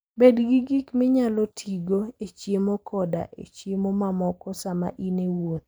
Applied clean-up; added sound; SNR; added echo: neural mask model Resemble Enhance denoiser.